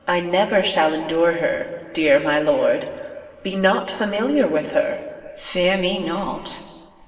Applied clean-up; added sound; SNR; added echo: none; none; none; reverberation time 2.0 s.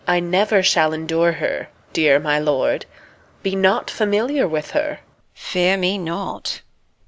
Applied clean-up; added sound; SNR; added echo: none; none; none; none.